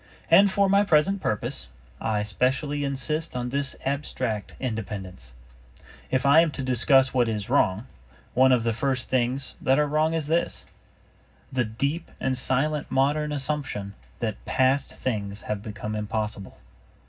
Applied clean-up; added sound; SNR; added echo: none; none; none; reverberation time 0.4 s.